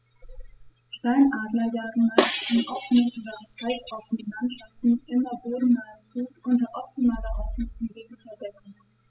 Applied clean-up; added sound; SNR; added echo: classical method spectral subtraction.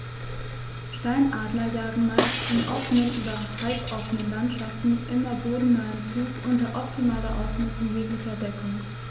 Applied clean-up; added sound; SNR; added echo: none; Shatter; 7 dB; none.